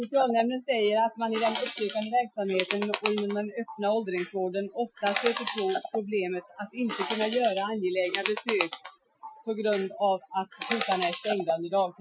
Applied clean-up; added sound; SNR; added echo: classical method Wiener filter.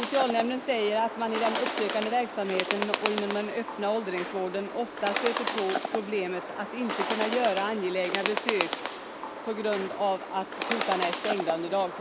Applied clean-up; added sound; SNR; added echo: none; Bird; 4 dB; none.